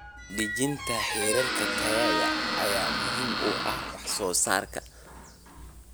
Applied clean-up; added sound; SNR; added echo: none; Squeak; 0 dB; none.